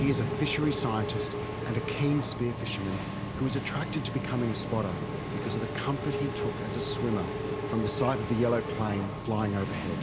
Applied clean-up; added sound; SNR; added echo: none; Engine / Mechanisms; 4 dB; none.